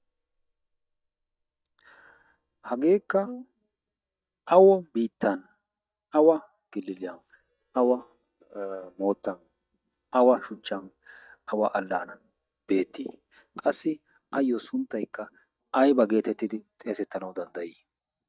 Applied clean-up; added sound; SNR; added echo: neural mask model DeepFilterNet 3.